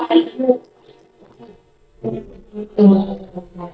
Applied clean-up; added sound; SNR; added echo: neural mask model DeepFilterNet 3.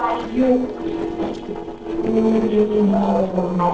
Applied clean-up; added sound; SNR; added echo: neural separator model SepFormer DNS4.